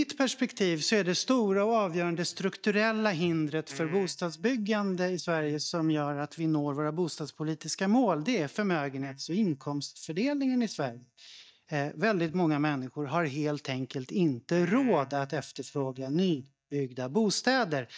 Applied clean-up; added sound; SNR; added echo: neural mask model DeepFilterNet 3.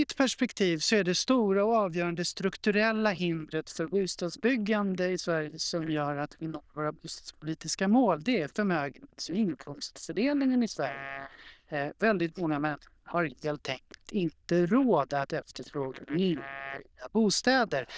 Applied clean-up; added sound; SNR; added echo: neural diffusion model UNIVERSE++.